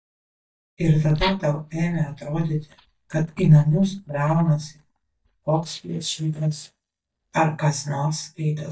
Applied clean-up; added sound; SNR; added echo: neural mask model DeepFilterNet 3.